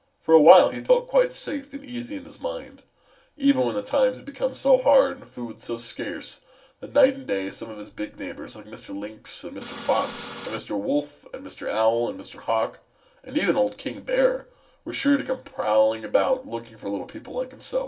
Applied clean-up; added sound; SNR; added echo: none; Printer; 12 dB; reverberation time 0.2 s.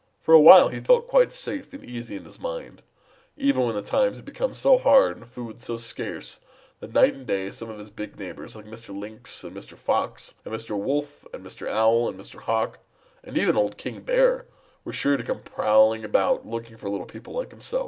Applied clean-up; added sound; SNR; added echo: none; none; none; none.